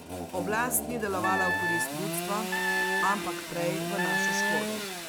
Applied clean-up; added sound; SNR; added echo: none; Sawing / Engine + Wind instrument, woodwind instrument; -3 dB; none.